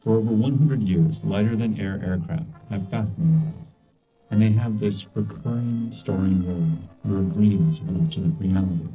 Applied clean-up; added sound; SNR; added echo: neural separator model SepFormer DNS4.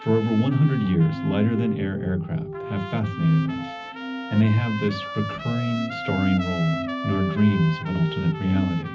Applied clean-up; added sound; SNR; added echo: none; Trumpet; 13 dB; reverberation time 0.4 s.